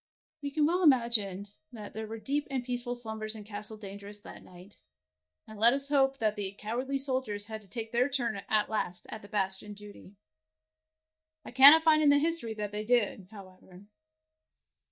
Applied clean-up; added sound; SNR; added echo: neural mask model DeepFilterNet 3.